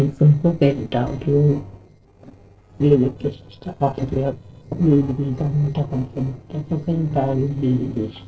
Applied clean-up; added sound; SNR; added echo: neural separator model SepFormer DNS4.